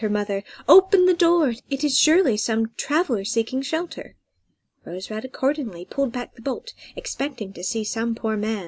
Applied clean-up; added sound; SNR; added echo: none; none; none; none.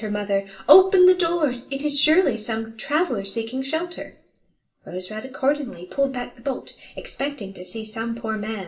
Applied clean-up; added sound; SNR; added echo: none; none; none; reverberation time 0.4 s.